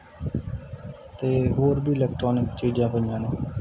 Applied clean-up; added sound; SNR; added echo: none; none; none; none.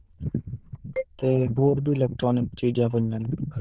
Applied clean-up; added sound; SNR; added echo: neural diffusion model UNIVERSE++.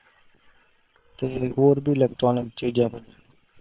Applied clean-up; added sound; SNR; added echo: neural separator model SepFormer WHAM!.